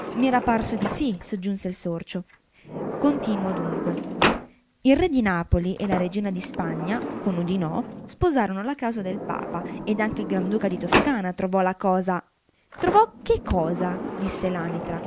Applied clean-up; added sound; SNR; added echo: none; Sliding door; 6 dB; none.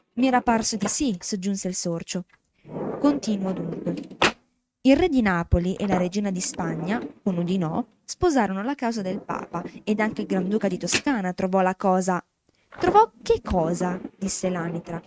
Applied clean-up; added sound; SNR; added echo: neural mask model RNNoise.